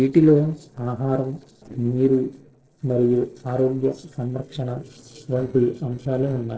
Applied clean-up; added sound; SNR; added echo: neural separator model SepFormer DNS4.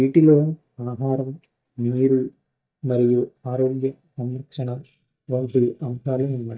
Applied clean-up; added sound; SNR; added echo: neural mask model DeepFilterNet 3.